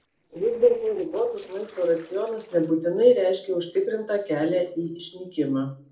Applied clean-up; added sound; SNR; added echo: neural separator model SepFormer DNS4.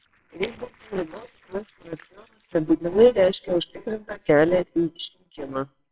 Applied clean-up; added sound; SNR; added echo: neural separator model SepFormer WHAMR!.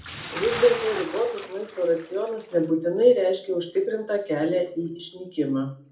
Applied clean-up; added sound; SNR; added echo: none; Bathtub (filling or washing) / Splash, splatter; 15 dB; reverberation time 0.4 s.